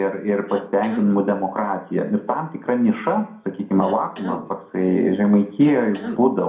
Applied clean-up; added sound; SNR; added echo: none; Cough; 14 dB; reverberation time 0.4 s.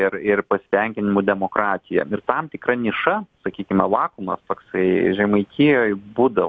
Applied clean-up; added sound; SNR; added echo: none; none; none; none.